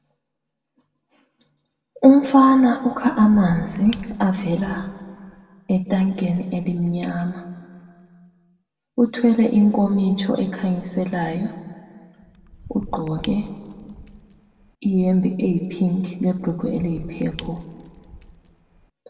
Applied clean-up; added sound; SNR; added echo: none; Shatter / Crushing; 19 dB; reverberation time 1.5 s.